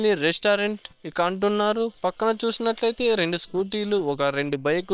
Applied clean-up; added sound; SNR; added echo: neural separator model SepFormer WHAM!.